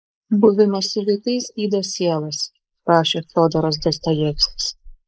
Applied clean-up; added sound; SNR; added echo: neural mask model Resemble Enhance denoiser.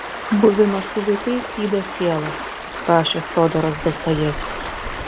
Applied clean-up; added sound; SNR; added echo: none; Stream; 9 dB; none.